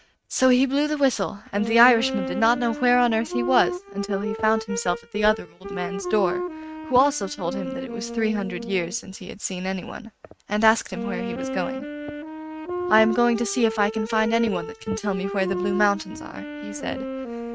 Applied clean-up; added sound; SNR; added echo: neural mask model RNNoise.